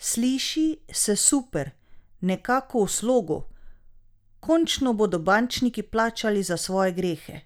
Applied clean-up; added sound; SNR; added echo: none; none; none; none.